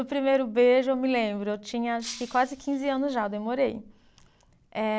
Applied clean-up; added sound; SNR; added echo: none; Shatter; 19 dB; none.